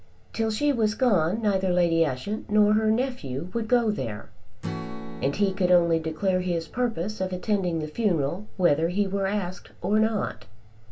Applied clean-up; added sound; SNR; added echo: none; Strum; 19 dB; reverberation time 0.2 s.